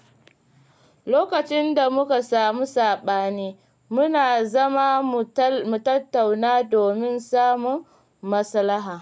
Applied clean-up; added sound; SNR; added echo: none; none; none; none.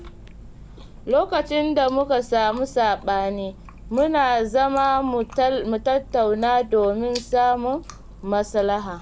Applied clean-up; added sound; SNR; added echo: none; Chewing, mastication; 18 dB; none.